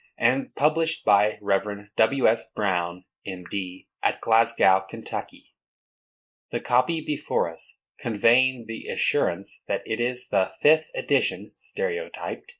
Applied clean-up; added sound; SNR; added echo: neural mask model Resemble Enhance denoiser.